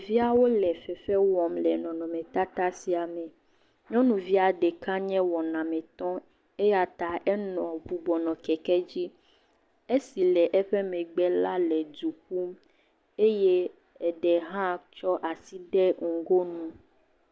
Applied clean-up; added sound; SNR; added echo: none; none; none; none.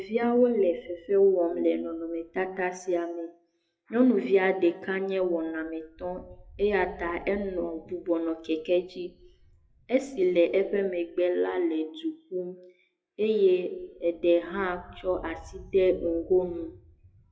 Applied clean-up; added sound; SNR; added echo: classical method WPE with log-MMSE.